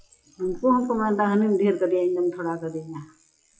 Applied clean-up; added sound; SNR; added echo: classical method WPE with log-MMSE.